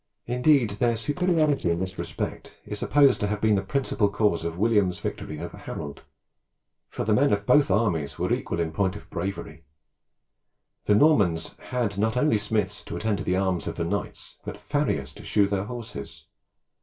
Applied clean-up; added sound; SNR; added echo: neural separator model SepFormer DNS4.